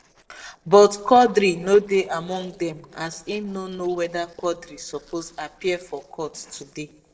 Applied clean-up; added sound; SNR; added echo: neural separator model SepFormer DNS4.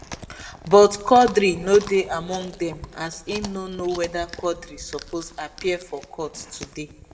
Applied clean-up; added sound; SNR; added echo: none; Chewing, mastication; 17 dB; reverberation time 1.1 s.